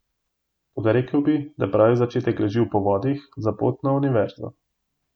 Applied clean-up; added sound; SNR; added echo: none; none; none; none.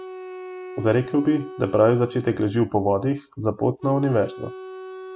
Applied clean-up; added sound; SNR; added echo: none; Wind instrument, woodwind instrument; 15 dB; none.